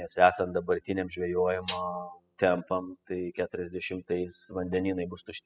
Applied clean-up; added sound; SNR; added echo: classical method spectral subtraction.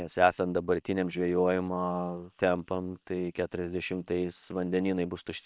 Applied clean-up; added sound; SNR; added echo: neural separator model SepFormer WHAM!.